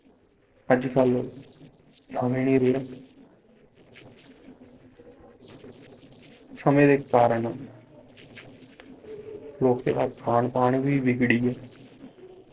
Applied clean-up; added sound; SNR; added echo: neural separator model SepFormer DNS4.